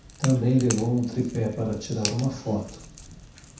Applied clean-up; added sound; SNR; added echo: none; Crack / Crackle; 12 dB; reverberation time 0.7 s.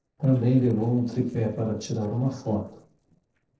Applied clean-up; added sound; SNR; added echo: neural separator model SepFormer DNS4.